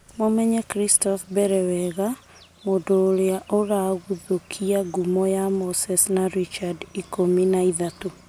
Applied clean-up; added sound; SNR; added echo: none; none; none; none.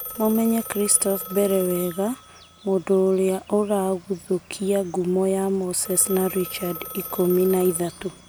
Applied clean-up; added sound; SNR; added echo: none; Telephone; 15 dB; none.